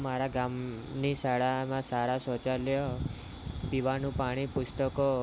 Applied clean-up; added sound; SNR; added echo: none; none; none; none.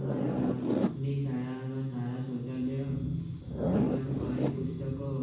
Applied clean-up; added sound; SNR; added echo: none; Zipper (clothing); 2 dB; reverberation time 1.2 s.